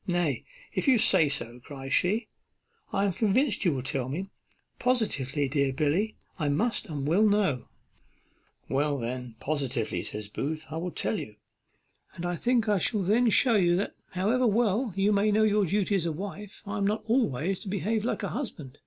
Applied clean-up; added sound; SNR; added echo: none; none; none; none.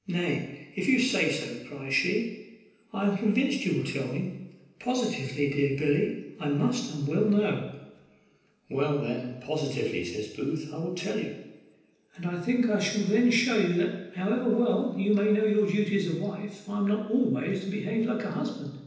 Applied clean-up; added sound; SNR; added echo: none; none; none; reverberation time 0.9 s.